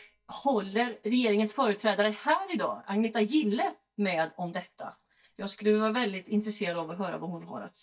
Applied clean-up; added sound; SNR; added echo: neural mask model DeepFilterNet 3.